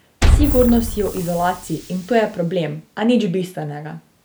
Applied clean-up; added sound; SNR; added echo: none; Liquid; 1 dB; none.